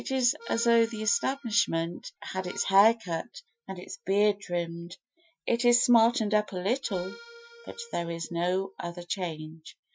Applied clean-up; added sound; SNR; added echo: classical method Wiener filter.